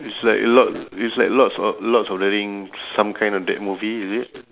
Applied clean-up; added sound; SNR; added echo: none; none; none; none.